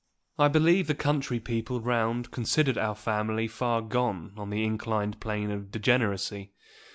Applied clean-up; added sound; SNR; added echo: none; none; none; none.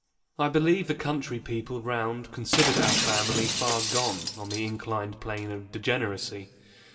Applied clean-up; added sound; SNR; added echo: none; Shatter; 0 dB; reverberation time 1.4 s.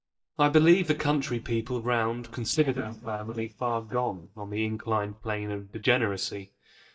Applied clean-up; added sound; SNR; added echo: neural mask model DeepFilterNet 3.